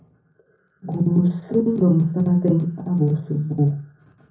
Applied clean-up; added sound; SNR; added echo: none; none; none; reverberation time 0.4 s.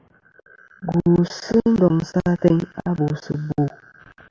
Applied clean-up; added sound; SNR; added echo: none; none; none; none.